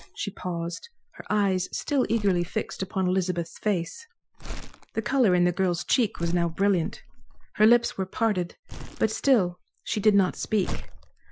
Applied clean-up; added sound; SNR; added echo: classical method Wiener filter.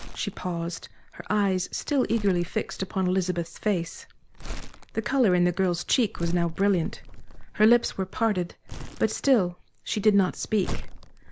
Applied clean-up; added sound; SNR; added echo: none; Crumpling, crinkling; 10 dB; none.